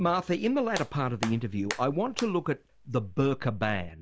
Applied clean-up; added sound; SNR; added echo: none; Hands; 13 dB; none.